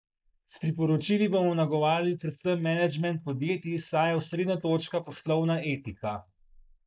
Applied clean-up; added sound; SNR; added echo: neural mask model Resemble Enhance denoiser.